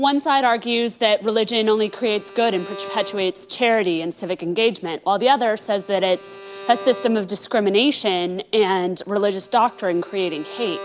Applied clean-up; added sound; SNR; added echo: none; Bowed string instrument; 19 dB; none.